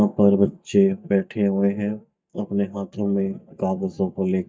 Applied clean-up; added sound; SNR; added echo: neural mask model DeepFilterNet 3.